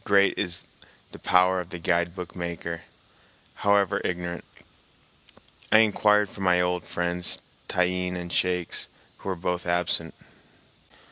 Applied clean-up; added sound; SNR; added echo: none; none; none; none.